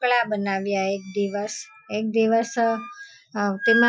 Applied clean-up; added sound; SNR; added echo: classical method Wiener filter.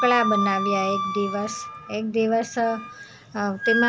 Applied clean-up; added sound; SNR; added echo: none; Wind instrument, woodwind instrument; 4 dB; none.